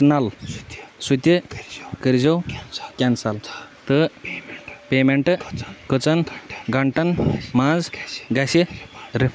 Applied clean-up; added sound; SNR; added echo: none; none; none; none.